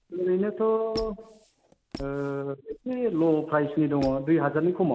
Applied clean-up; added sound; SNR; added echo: none; Squeak; 19 dB; none.